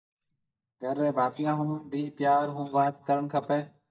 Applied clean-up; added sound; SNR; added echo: neural mask model DeepFilterNet 3.